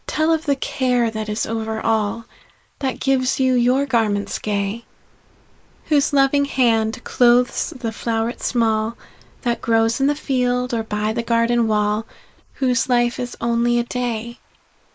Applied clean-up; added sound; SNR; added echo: neural mask model Resemble Enhance denoiser.